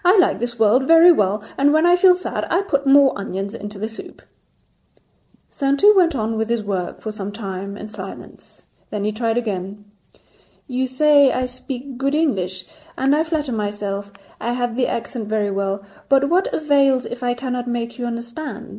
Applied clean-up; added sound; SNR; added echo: neural separator model SepFormer DNS4.